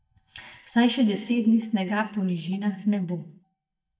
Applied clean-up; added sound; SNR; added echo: neural mask model DeepFilterNet 3.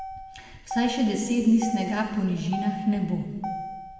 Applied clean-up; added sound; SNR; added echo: none; Motor vehicle (road); 10 dB; reverberation time 1.5 s.